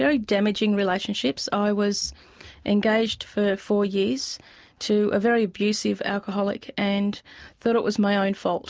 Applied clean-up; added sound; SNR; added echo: none; none; none; none.